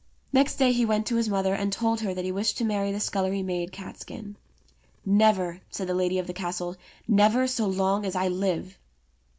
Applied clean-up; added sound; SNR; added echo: none; none; none; none.